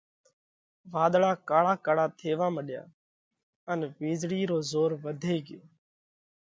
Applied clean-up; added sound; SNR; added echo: none; none; none; none.